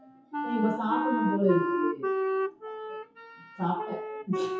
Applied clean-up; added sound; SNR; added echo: classical method WPE with log-MMSE.